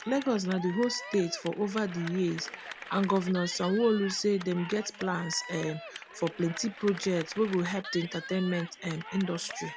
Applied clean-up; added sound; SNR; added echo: none; Cheering / Clapping; 13 dB; none.